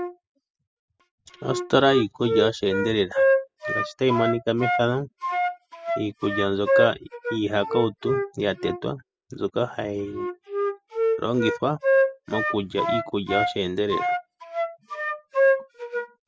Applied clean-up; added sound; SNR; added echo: classical method spectral subtraction.